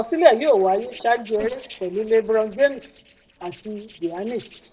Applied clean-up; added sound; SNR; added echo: neural separator model SepFormer DNS4.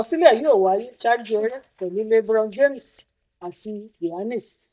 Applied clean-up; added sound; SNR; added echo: neural mask model DeepFilterNet 3.